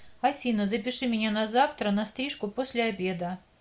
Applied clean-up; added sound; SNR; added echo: none; none; none; none.